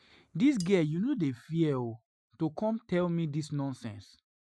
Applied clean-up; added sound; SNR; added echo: classical method Wiener filter.